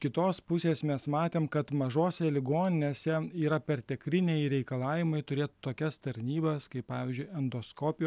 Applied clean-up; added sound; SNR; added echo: none; none; none; none.